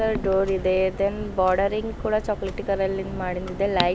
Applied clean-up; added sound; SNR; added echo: none; Clock; 9 dB; none.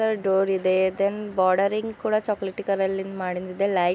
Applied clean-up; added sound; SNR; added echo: none; none; none; none.